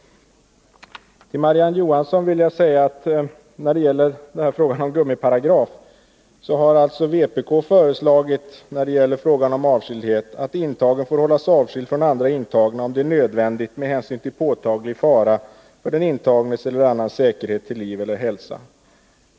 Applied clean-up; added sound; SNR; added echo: none; none; none; none.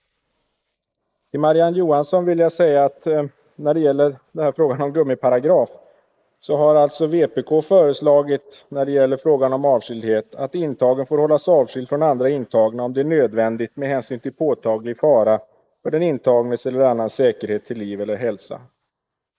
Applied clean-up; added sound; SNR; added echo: neural mask model Resemble Enhance denoiser.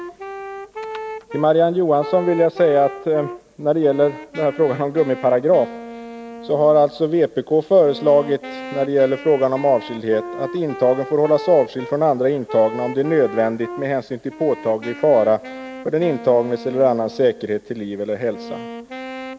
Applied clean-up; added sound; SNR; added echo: none; Wind instrument, woodwind instrument; 15 dB; none.